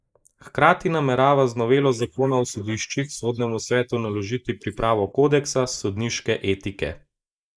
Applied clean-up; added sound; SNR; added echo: neural mask model Resemble Enhance denoiser.